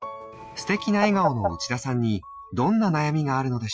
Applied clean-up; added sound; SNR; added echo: classical method Wiener filter.